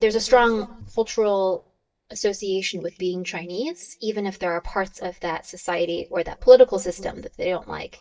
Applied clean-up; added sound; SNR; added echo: neural mask model DeepFilterNet 3.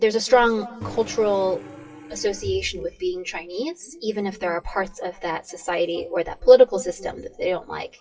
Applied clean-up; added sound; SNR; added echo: classical method WPE with log-MMSE.